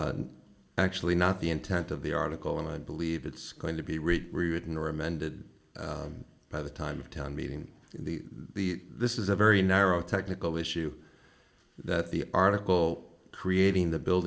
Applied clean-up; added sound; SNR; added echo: none; none; none; reverberation time 0.4 s.